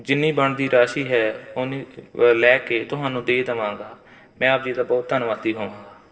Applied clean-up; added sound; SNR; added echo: neural separator model SepFormer DNS4.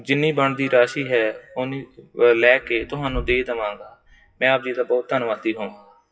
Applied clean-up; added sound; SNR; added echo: classical method WPE with log-MMSE.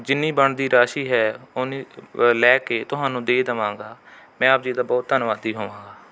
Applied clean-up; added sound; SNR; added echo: none; none; none; none.